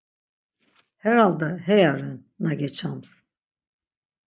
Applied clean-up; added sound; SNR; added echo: none; none; none; none.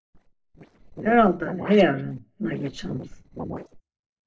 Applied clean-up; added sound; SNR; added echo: neural separator model SepFormer DNS4.